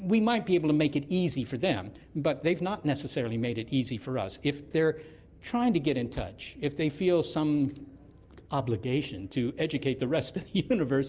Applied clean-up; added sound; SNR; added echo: none; none; none; none.